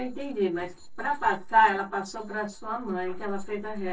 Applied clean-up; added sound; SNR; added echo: neural separator model SepFormer DNS4.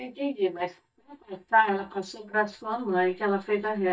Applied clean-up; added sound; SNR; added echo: neural mask model DeepFilterNet 3.